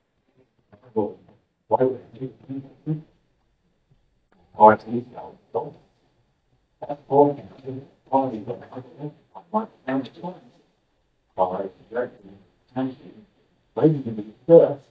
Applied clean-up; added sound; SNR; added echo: neural mask model DeepFilterNet 3.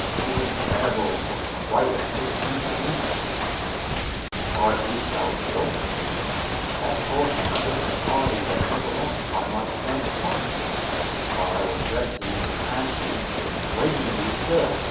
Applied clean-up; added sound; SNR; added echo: none; Ocean / Boat, Water vehicle; -3 dB; reverberation time 0.6 s.